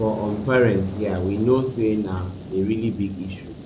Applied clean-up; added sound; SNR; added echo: none; Fire; 13 dB; none.